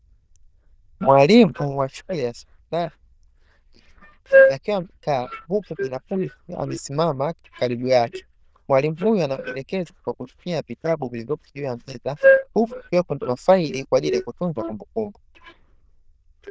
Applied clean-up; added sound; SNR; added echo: neural diffusion model UNIVERSE++.